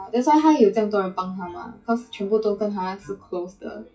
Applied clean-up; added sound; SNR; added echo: classical method WPE with log-MMSE.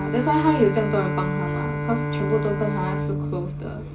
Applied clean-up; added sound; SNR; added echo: none; Bowed string instrument; 2 dB; reverberation time 0.2 s.